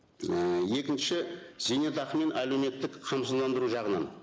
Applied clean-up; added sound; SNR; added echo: none; none; none; none.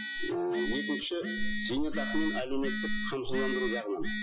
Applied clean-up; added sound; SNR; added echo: classical method Wiener filter.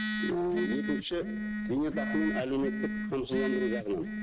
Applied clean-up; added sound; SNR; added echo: neural mask model RNNoise.